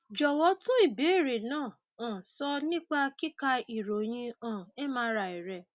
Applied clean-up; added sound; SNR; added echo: none; none; none; none.